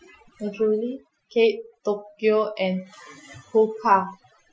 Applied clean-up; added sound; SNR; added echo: classical method Wiener filter.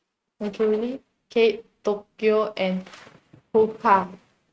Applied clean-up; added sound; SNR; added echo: neural mask model RNNoise.